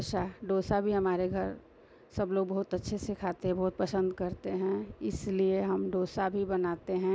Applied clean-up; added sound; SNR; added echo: none; none; none; none.